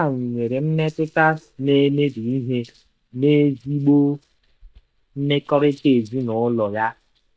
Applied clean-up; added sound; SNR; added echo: neural mask model DeepFilterNet 3.